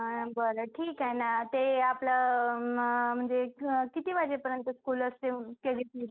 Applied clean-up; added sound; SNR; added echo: none; none; none; none.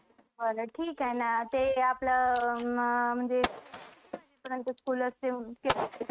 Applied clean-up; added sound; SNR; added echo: neural mask model RNNoise.